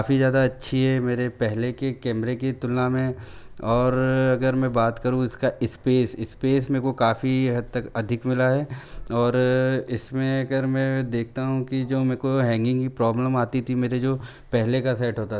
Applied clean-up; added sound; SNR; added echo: none; none; none; none.